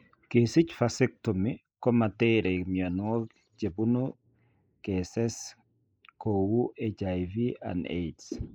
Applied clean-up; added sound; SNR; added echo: neural mask model Resemble Enhance denoiser.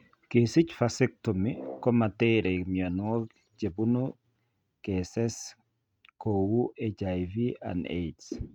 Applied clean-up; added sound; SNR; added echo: neural mask model RNNoise.